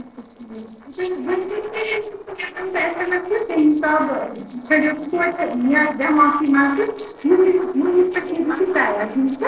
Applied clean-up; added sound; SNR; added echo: neural separator model SepFormer DNS4.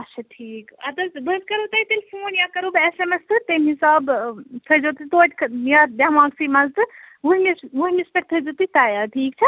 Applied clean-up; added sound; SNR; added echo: none; none; none; none.